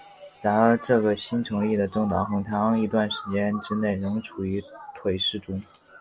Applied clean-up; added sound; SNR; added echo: none; none; none; none.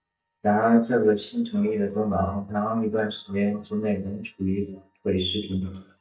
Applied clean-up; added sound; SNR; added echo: neural mask model DeepFilterNet 3.